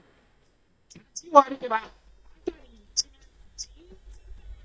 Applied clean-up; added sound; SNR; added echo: neural mask model DeepFilterNet 3.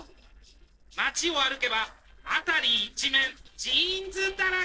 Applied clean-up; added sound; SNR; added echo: neural separator model SepFormer DNS4.